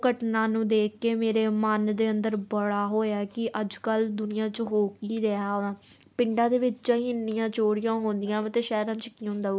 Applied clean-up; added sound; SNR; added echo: none; none; none; none.